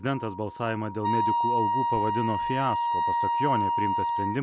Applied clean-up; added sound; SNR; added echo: none; Wind instrument, woodwind instrument; -3 dB; none.